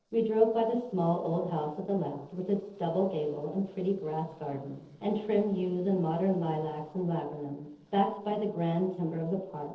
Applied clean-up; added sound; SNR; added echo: neural separator model SepFormer DNS4.